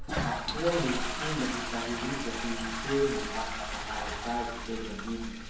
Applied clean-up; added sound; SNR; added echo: none; Toilet flush; 1 dB; reverberation time 0.9 s.